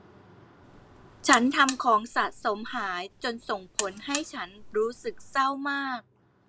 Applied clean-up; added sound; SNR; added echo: none; Alarm; 11 dB; none.